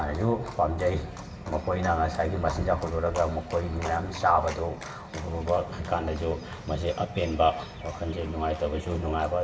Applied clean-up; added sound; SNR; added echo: none; Livestock, farm animals, working animals; 18 dB; reverberation time 0.8 s.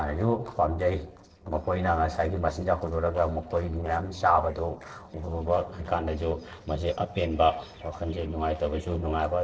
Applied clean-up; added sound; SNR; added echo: neural separator model SepFormer DNS4.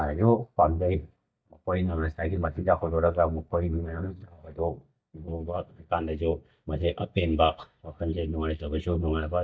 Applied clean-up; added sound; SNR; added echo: neural mask model DeepFilterNet 3.